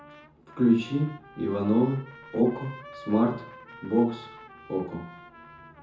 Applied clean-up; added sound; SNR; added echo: none; Trumpet; 19 dB; reverberation time 0.6 s.